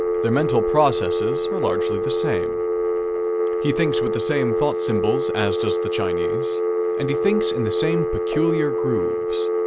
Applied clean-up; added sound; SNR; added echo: none; Telephone; -3 dB; none.